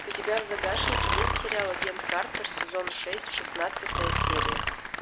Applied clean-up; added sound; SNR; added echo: none; Breathing + Applause; -3 dB; none.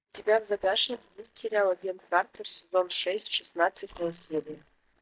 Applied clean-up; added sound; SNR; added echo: neural mask model DeepFilterNet 3.